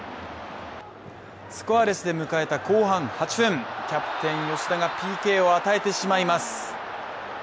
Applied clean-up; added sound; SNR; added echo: none; none; none; none.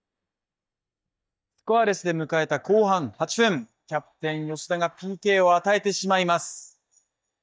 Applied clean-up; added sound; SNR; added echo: neural mask model DeepFilterNet 3.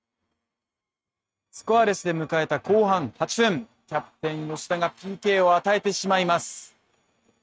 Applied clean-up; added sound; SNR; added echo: neural mask model RNNoise.